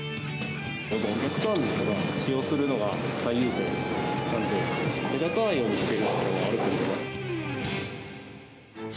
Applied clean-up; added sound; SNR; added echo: none; none; none; none.